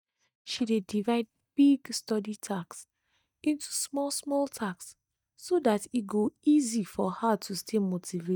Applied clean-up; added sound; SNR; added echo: neural mask model DeepFilterNet 3.